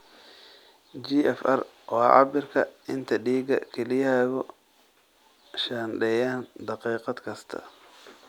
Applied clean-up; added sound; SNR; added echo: none; none; none; none.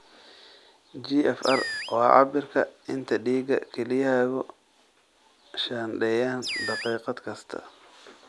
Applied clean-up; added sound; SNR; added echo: none; Animal; 9 dB; none.